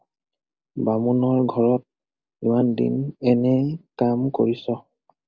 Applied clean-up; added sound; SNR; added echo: none; none; none; none.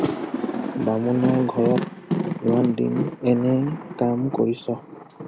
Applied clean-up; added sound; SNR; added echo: none; Thunder; 5 dB; none.